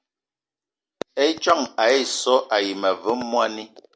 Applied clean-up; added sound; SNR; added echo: none; none; none; none.